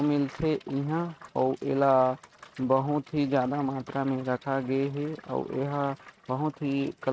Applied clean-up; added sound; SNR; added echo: neural mask model RNNoise.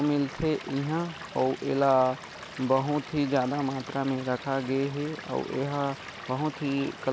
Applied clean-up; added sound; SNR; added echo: none; Stream / Liquid; 14 dB; none.